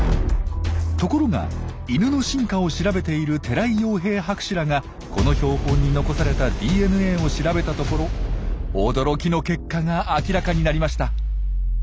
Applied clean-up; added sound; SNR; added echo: none; none; none; none.